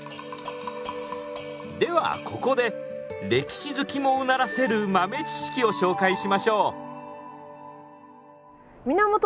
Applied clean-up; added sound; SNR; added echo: none; none; none; none.